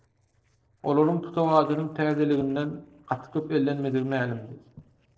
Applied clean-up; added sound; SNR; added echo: neural separator model SepFormer DNS4.